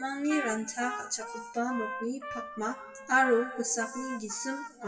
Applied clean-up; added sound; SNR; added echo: classical method WPE with log-MMSE.